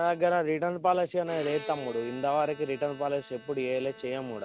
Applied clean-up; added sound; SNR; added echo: none; Bowed string instrument; 18 dB; none.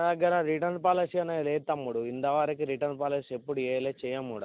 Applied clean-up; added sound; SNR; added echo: none; none; none; none.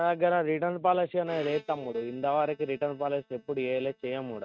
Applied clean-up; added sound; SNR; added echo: neural mask model RNNoise.